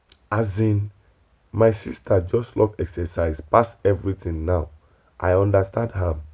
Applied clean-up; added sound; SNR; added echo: none; none; none; none.